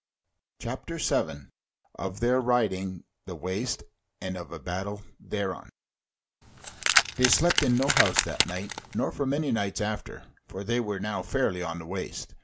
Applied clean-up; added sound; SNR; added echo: none; Keys jangling; -2 dB; none.